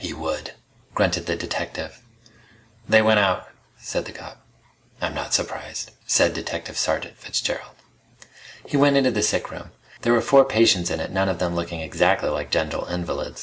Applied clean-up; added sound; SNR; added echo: none; none; none; none.